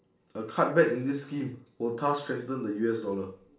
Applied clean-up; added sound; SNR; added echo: none; none; none; reverberation time 0.4 s.